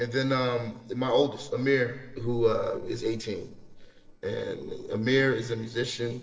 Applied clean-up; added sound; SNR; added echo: neural separator model SepFormer DNS4.